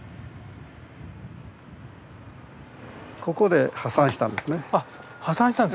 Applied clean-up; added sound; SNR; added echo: none; none; none; none.